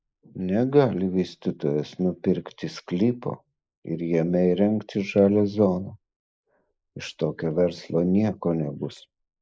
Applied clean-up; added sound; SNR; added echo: neural mask model Resemble Enhance denoiser.